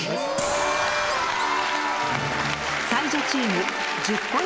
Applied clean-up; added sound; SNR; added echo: none; Wind instrument, woodwind instrument; 19 dB; none.